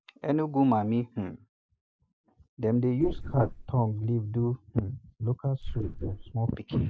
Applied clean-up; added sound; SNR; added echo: neural mask model Resemble Enhance denoiser.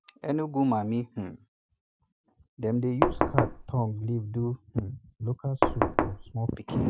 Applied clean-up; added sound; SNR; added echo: none; Knock; -4 dB; none.